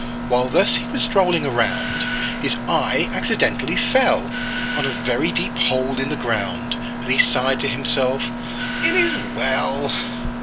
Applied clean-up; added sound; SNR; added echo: none; Mechanisms + Doorbell; 4 dB; none.